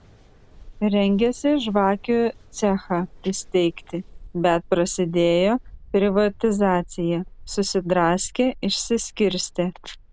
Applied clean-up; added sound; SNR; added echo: none; Mechanical fan; 20 dB; none.